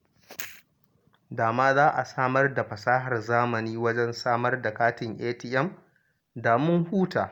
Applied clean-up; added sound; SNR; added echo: none; none; none; none.